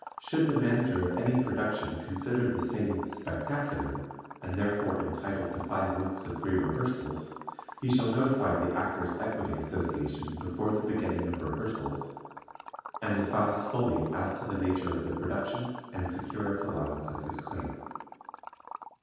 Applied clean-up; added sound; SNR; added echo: none; Liquid; 12 dB; reverberation time 1.2 s.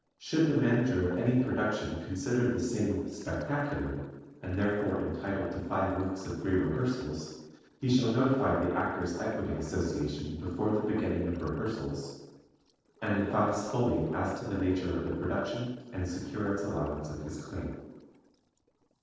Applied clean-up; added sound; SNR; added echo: neural separator model SepFormer DNS4.